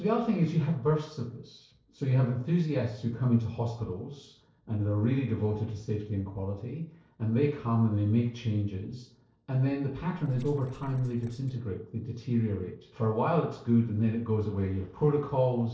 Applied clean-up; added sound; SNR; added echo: neural separator model SepFormer DNS4.